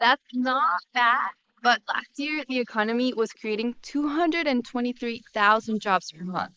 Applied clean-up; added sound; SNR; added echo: neural mask model Resemble Enhance denoiser.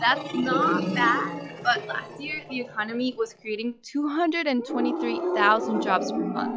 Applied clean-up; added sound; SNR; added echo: classical method log-MMSE.